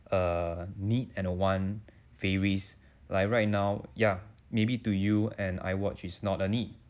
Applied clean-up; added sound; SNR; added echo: none; none; none; none.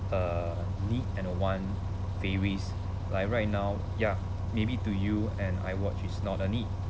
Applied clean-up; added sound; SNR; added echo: none; Bus; 0 dB; none.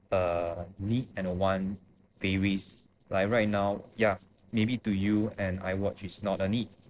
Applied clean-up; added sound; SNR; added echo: neural separator model SepFormer DNS4.